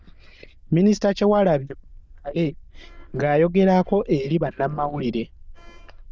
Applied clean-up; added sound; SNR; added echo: neural diffusion model UNIVERSE++.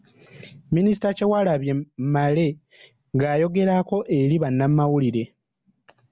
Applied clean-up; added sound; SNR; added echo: none; none; none; none.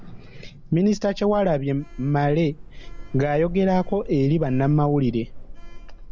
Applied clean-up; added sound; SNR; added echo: none; Sliding door; 12 dB; none.